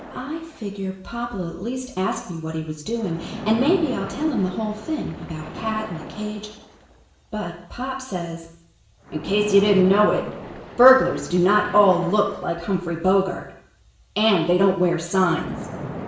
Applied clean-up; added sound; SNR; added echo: none; Splash, splatter; 15 dB; reverberation time 0.7 s.